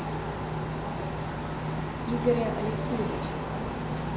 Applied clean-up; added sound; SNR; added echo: none; Cricket; -3 dB; reverberation time 0.7 s.